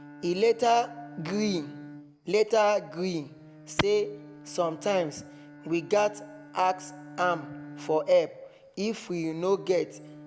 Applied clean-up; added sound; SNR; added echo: none; Bowed string instrument; 18 dB; none.